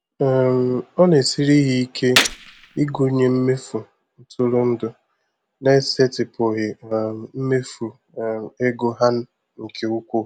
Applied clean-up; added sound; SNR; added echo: none; Gunshot, gunfire; 4 dB; none.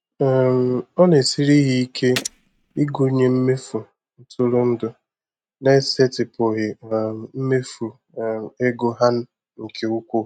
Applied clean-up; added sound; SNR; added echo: neural mask model RNNoise.